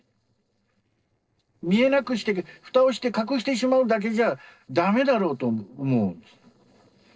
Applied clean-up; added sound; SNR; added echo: neural separator model SepFormer DNS4.